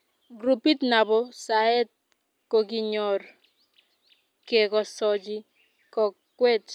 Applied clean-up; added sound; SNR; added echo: none; none; none; none.